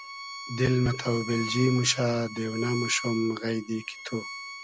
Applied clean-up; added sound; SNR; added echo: none; Bowed string instrument; 11 dB; none.